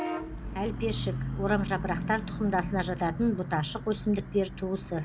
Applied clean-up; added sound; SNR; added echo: none; Bus / Vehicle horn, car horn, honking; 5 dB; none.